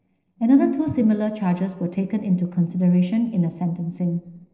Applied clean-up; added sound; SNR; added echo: neural separator model SepFormer DNS4.